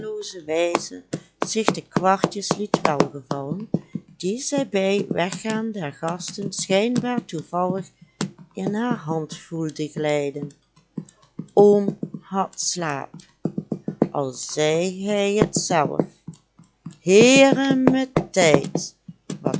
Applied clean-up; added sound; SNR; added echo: classical method log-MMSE.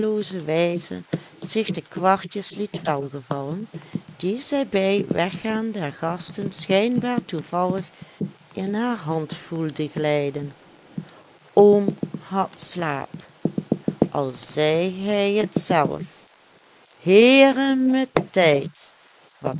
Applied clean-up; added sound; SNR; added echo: neural mask model Resemble Enhance denoiser.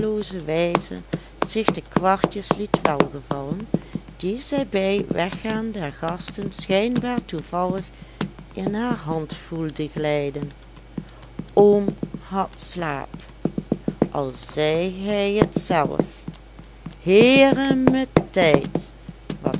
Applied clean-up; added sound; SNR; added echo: none; Typing; 4 dB; none.